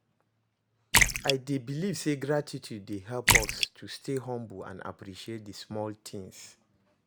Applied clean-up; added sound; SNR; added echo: none; Splash, splatter; -5 dB; none.